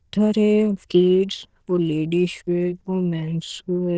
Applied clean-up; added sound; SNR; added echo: neural diffusion model UNIVERSE++.